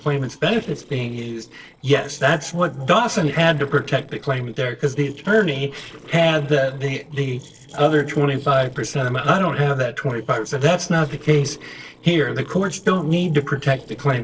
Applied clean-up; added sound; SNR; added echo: neural separator model SepFormer DNS4.